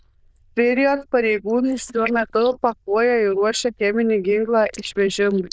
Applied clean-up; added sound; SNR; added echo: neural diffusion model UNIVERSE++.